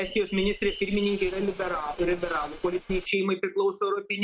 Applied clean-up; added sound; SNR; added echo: neural mask model RNNoise.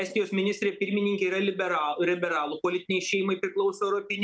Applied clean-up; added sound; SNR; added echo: none; none; none; none.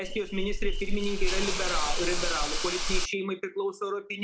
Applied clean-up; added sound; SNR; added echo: none; Hiss / Insect; -5 dB; none.